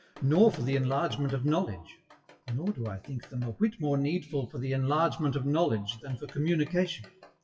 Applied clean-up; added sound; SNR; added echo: classical method WPE with log-MMSE.